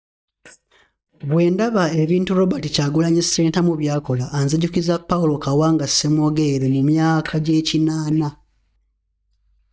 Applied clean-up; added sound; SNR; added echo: neural mask model DeepFilterNet 3.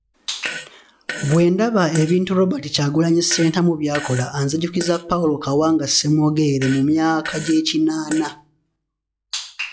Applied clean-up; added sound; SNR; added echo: classical method log-MMSE.